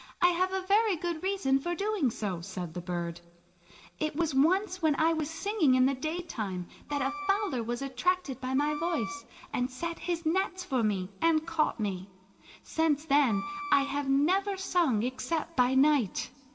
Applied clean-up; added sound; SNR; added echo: none; Wind instrument, woodwind instrument; 11 dB; reverberation time 0.3 s.